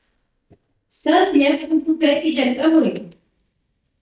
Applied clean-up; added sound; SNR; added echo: neural mask model DeepFilterNet 3.